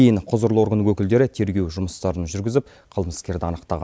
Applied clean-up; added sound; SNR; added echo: none; none; none; none.